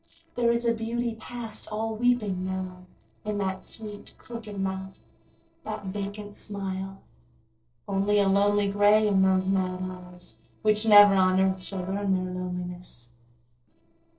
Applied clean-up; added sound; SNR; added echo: neural separator model SepFormer DNS4.